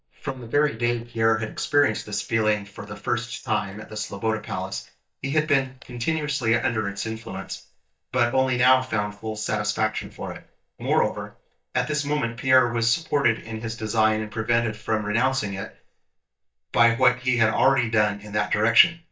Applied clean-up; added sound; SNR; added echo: neural mask model DeepFilterNet 3.